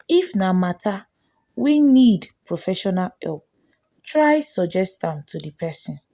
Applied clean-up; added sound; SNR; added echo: none; none; none; none.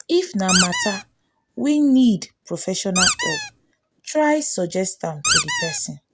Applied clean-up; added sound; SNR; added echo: none; Squeak; -1 dB; none.